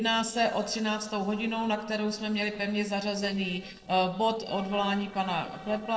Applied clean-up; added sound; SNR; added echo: neural separator model SepFormer DNS4.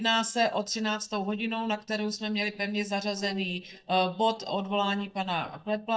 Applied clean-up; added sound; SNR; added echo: neural mask model DeepFilterNet 3.